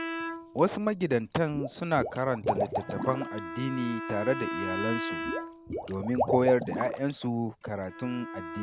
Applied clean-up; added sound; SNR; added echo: none; Liquid + Bowed string instrument; 4 dB; none.